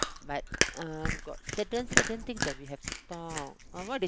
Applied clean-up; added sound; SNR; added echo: none; Chewing, mastication; -3 dB; none.